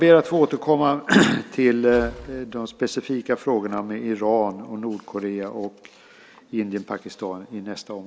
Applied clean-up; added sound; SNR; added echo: none; Engine / Car; 17 dB; none.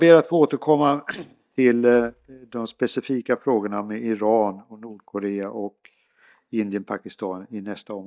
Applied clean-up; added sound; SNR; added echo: neural mask model DeepFilterNet 3.